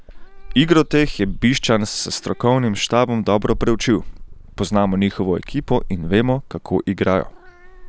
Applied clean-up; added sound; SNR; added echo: none; Meow / Purr; 11 dB; none.